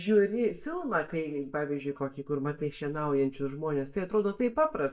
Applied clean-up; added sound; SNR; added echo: neural mask model DeepFilterNet 3.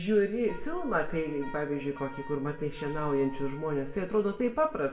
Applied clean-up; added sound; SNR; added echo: none; Wind instrument, woodwind instrument; 18 dB; reverberation time 0.7 s.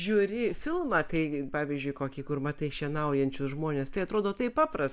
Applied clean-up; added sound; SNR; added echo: none; none; none; none.